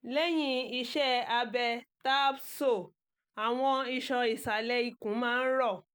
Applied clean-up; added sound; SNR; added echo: none; none; none; none.